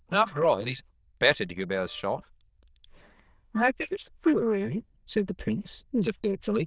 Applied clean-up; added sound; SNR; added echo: neural diffusion model UNIVERSE++.